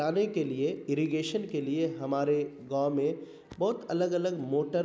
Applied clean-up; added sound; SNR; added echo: none; none; none; none.